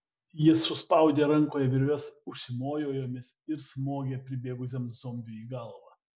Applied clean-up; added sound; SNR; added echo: none; none; none; none.